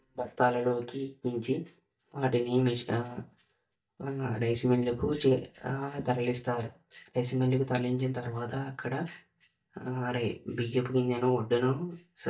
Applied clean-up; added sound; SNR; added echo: neural mask model DeepFilterNet 3.